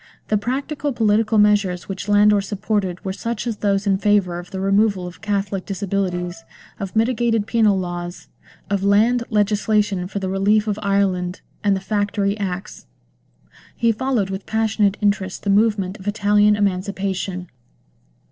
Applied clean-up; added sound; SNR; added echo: neural separator model SepFormer DNS4.